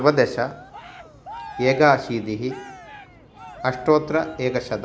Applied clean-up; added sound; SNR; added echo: none; Cheering; 17 dB; none.